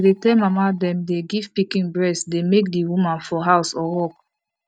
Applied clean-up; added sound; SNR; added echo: neural mask model DeepFilterNet 3.